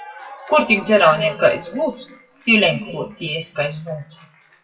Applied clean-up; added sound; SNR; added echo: classical method WPE with log-MMSE.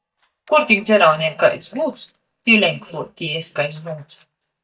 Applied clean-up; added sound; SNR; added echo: neural mask model DeepFilterNet 3.